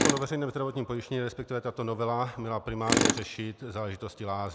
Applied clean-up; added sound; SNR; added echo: none; Tools; 1 dB; none.